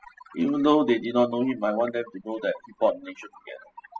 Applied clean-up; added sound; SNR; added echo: classical method spectral subtraction.